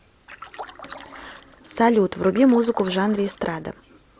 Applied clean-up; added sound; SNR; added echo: none; Splash, splatter; 18 dB; none.